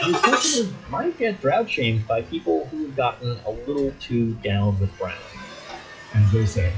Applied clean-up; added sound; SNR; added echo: classical method WPE with log-MMSE.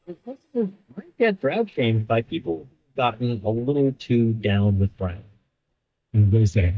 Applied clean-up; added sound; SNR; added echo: neural mask model DeepFilterNet 3.